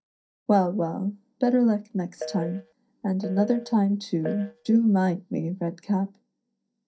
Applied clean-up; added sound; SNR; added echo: neural mask model DeepFilterNet 3.